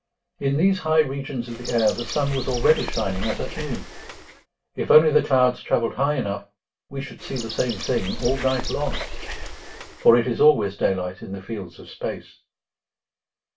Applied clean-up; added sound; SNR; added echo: none; Bird; 6 dB; reverberation time 0.2 s.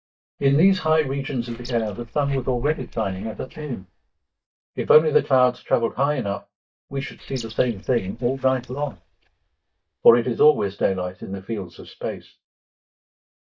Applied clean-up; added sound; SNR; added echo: neural mask model DeepFilterNet 3.